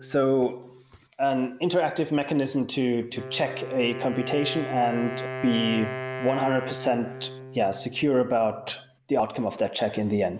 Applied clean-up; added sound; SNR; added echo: none; Wind instrument, woodwind instrument; 11 dB; none.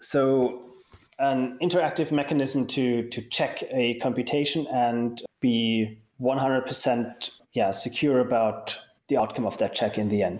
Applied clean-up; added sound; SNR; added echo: none; none; none; none.